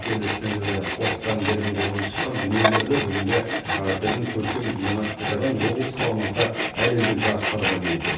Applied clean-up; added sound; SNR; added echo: none; Tools; -3 dB; reverberation time 0.9 s.